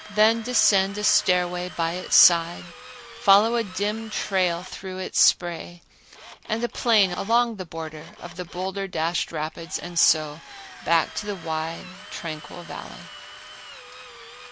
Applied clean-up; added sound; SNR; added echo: none; Drill; 17 dB; none.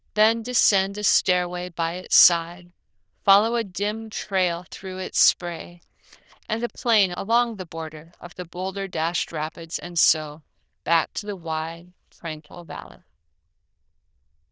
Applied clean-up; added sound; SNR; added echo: neural diffusion model UNIVERSE++.